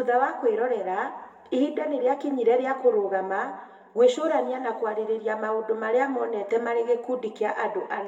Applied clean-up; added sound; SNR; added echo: none; none; none; reverberation time 1.4 s.